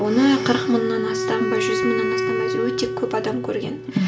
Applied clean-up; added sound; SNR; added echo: none; Wind instrument, woodwind instrument; 3 dB; reverberation time 0.3 s.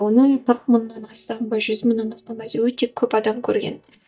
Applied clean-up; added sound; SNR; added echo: neural mask model DeepFilterNet 3.